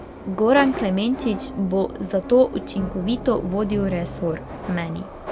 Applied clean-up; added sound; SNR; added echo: none; Subway, metro, underground + Piano; 11 dB; none.